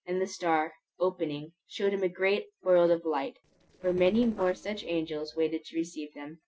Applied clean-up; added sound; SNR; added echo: neural separator model SepFormer DNS4.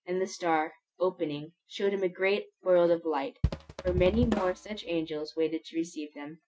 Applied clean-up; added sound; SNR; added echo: neural mask model RNNoise.